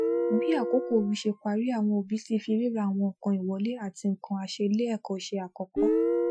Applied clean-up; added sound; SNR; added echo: classical method Wiener filter.